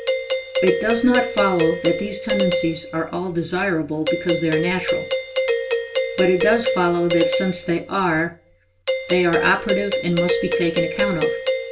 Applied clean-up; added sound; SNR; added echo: none; Doorbell; 1 dB; reverberation time 0.2 s.